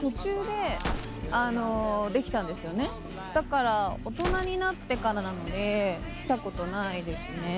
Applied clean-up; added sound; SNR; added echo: none; Gunshot, gunfire; 12 dB; none.